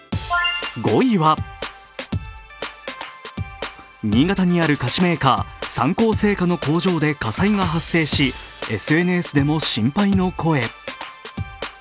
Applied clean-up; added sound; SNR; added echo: none; none; none; none.